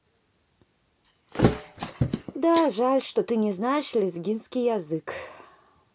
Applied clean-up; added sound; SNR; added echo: none; Thump, thud; 2 dB; none.